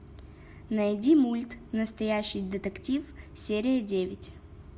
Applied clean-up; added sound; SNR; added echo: none; none; none; none.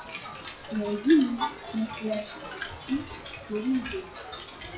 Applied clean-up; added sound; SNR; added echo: classical method WPE with log-MMSE.